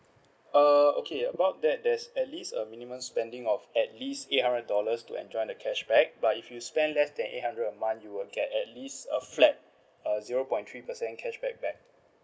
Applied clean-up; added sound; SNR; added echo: none; none; none; none.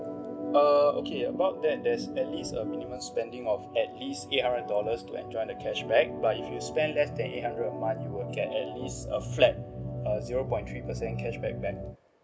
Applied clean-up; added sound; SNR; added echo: none; Organ; 7 dB; none.